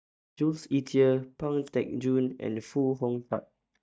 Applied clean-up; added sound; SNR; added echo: neural mask model DeepFilterNet 3.